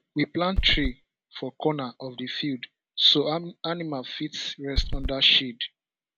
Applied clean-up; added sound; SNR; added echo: none; Run; -1 dB; none.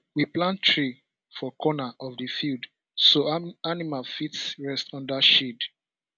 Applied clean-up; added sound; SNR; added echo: none; none; none; none.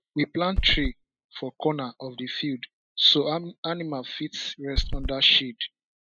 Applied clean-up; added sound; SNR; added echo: classical method spectral subtraction.